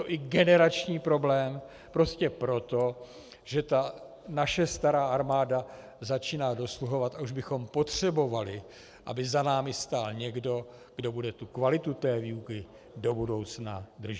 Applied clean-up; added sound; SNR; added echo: none; none; none; none.